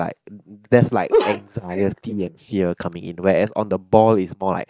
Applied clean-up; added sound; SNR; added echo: neural mask model DeepFilterNet 3.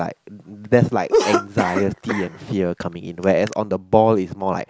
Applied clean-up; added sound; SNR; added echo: none; Cough; 5 dB; none.